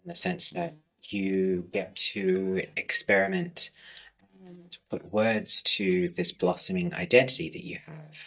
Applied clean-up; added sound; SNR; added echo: neural mask model DeepFilterNet 3.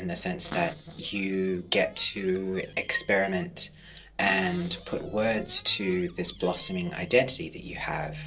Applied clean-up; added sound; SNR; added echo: neural separator model SepFormer DNS4.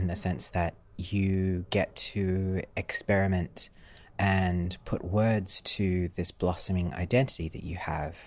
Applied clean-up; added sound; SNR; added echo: none; none; none; none.